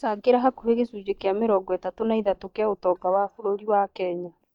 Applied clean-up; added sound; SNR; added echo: neural mask model DeepFilterNet 3.